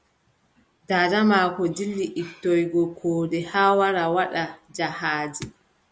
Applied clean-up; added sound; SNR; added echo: none; none; none; none.